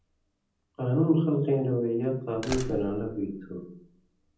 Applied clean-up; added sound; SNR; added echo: none; Slam; 15 dB; reverberation time 0.6 s.